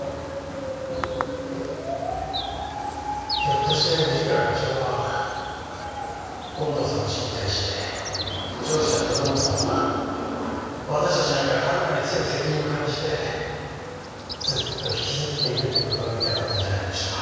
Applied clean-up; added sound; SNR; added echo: none; Bird vocalization, bird call, bird song; 8 dB; reverberation time 2.2 s.